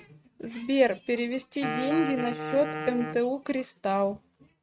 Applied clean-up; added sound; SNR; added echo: neural mask model RNNoise.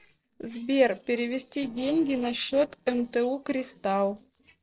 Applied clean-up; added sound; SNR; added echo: neural separator model SepFormer DNS4.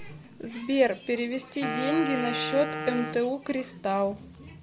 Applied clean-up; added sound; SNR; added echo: none; Wind instrument, woodwind instrument; 6 dB; none.